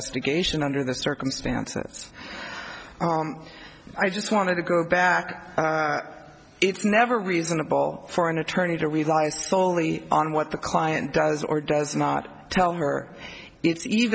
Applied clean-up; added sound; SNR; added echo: none; none; none; none.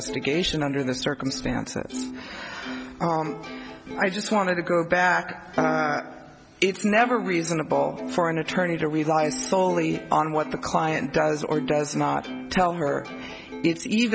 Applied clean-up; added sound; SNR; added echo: none; Plucked string instrument; 13 dB; none.